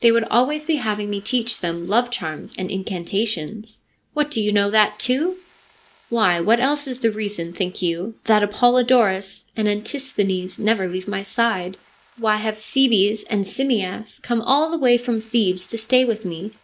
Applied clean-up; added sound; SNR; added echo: neural mask model Resemble Enhance denoiser.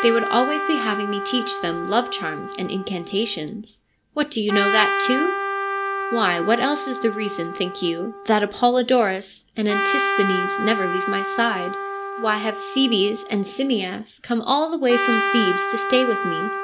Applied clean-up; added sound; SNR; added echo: none; Trumpet; 4 dB; none.